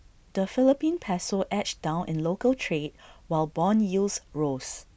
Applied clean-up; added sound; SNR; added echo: none; none; none; none.